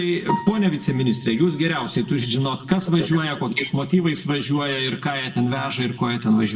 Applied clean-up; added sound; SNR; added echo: none; Piano; 15 dB; reverberation time 1.3 s.